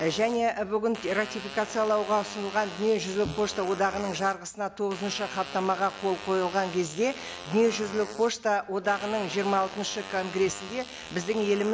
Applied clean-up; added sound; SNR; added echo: none; Fart; 13 dB; none.